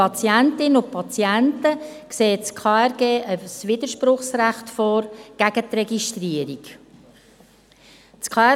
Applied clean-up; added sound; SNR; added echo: none; none; none; none.